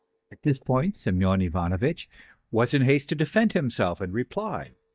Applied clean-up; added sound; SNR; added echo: neural mask model DeepFilterNet 3.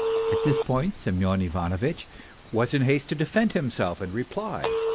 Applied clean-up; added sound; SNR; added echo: none; Telephone; 5 dB; none.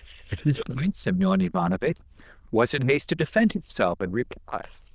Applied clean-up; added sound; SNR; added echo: neural diffusion model UNIVERSE++.